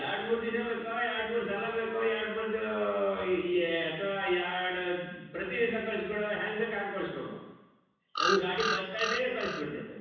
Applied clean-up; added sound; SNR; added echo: none; Bird vocalization, bird call, bird song; 2 dB; reverberation time 1.1 s.